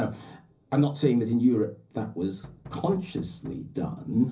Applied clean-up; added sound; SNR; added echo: none; Knock; 19 dB; reverberation time 0.5 s.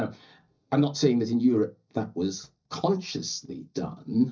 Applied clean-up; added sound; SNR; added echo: neural mask model DeepFilterNet 3.